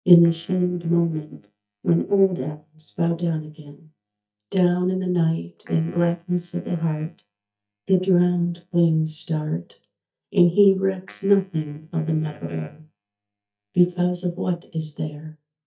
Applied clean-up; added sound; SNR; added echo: neural mask model DeepFilterNet 3.